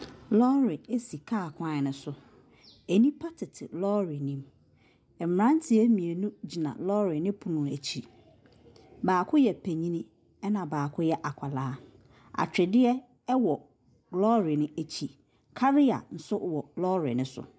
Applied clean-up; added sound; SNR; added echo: none; none; none; none.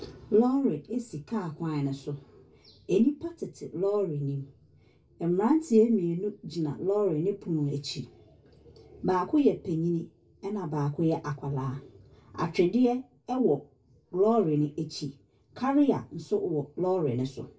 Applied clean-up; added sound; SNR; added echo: none; none; none; reverberation time 0.2 s.